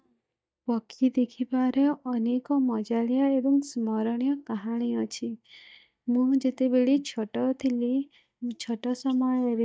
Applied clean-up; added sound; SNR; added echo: neural mask model DeepFilterNet 3.